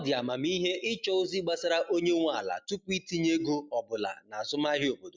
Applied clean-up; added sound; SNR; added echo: none; none; none; none.